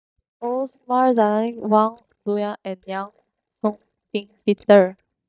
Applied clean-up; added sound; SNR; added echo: neural mask model DeepFilterNet 3.